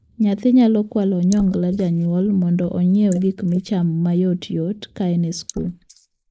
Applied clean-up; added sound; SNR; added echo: neural mask model Resemble Enhance denoiser.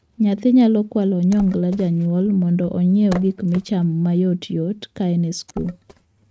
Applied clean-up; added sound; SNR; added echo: neural mask model RNNoise.